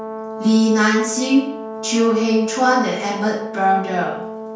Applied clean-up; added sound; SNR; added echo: none; Brass instrument; 11 dB; reverberation time 0.5 s.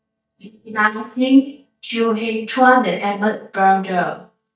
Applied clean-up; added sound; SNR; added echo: neural mask model DeepFilterNet 3.